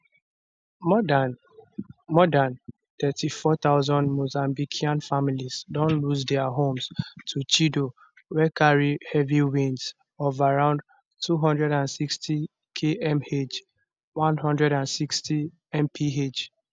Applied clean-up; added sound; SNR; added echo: none; none; none; none.